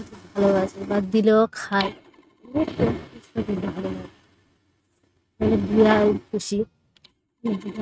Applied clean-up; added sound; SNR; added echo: neural mask model RNNoise.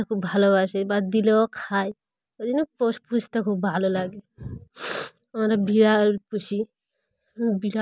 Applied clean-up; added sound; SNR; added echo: none; none; none; none.